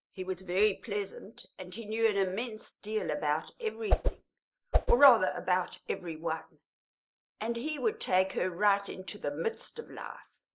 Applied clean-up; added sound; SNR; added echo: none; Whoosh, swoosh, swish; -4 dB; none.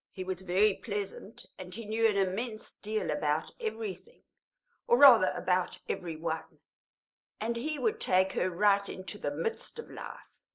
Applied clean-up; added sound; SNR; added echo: none; none; none; none.